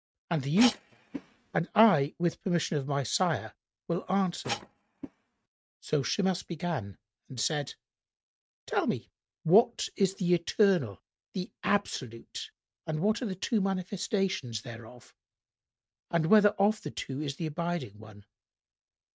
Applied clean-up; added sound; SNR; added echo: neural mask model RNNoise.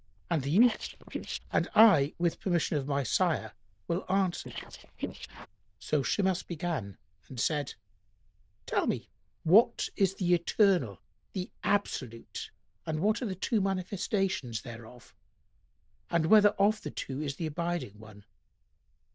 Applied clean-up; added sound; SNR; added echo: neural diffusion model UNIVERSE++.